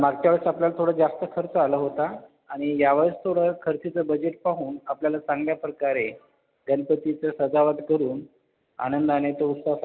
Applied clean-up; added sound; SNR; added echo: none; none; none; none.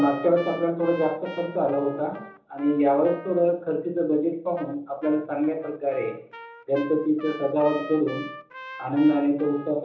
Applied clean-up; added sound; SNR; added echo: none; Trumpet; 17 dB; reverberation time 1.2 s.